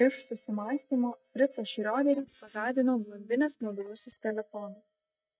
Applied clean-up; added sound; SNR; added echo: neural mask model DeepFilterNet 3.